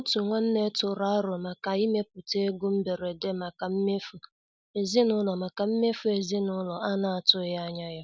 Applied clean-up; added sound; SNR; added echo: none; none; none; none.